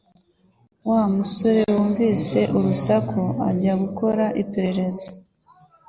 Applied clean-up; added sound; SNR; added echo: none; none; none; none.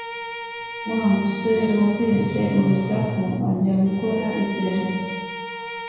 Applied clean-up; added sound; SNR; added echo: none; Bowed string instrument; 11 dB; reverberation time 1.0 s.